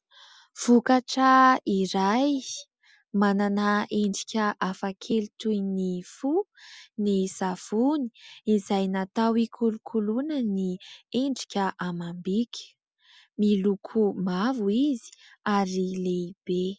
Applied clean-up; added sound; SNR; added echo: none; none; none; none.